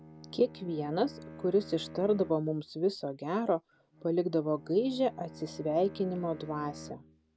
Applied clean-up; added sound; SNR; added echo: none; Bowed string instrument; 17 dB; none.